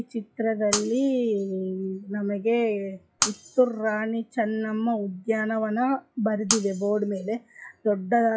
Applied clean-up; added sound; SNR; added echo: classical method log-MMSE.